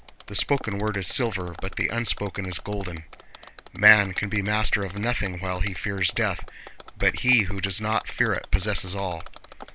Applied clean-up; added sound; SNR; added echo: none; Mechanisms; 20 dB; none.